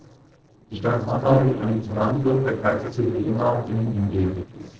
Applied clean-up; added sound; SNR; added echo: neural separator model SepFormer DNS4.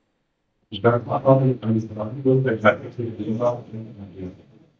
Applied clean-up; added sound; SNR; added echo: neural mask model DeepFilterNet 3.